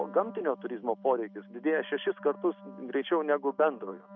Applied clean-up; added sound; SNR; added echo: neural mask model RNNoise.